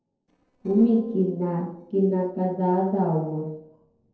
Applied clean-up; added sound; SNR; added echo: neural separator model SepFormer DNS4.